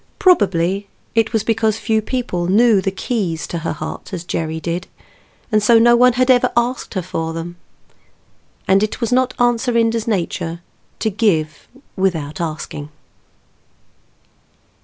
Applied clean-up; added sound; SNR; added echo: none; none; none; none.